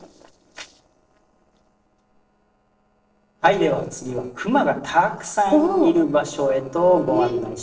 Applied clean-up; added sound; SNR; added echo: neural separator model SepFormer DNS4.